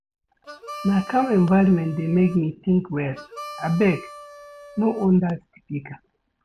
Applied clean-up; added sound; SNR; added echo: none; Harmonica; 18 dB; none.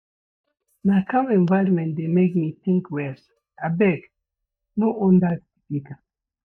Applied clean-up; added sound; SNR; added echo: neural mask model DeepFilterNet 3.